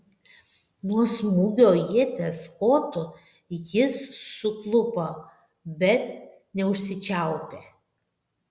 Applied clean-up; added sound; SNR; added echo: none; none; none; none.